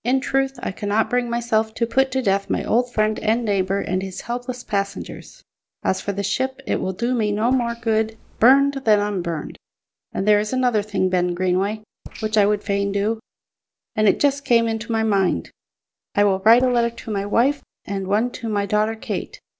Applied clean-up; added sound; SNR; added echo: neural separator model SepFormer DNS4.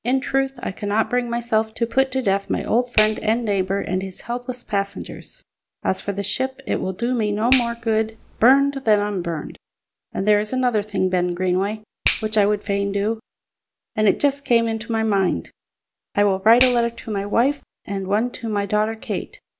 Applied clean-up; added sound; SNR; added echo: none; Finger snapping; 10 dB; none.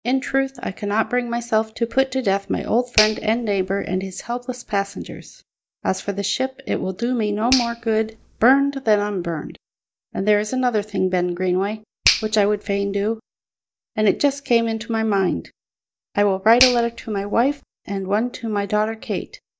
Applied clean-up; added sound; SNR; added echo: neural mask model DeepFilterNet 3.